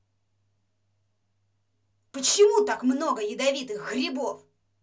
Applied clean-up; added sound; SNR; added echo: none; none; none; none.